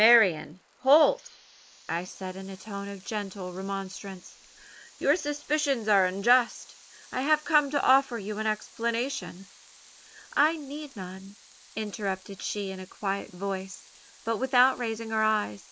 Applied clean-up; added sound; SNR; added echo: neural mask model Resemble Enhance denoiser.